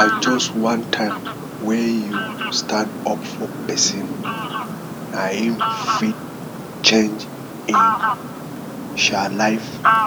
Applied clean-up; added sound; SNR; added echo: none; Fowl; 1 dB; none.